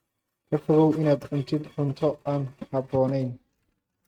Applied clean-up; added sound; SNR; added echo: neural mask model RNNoise.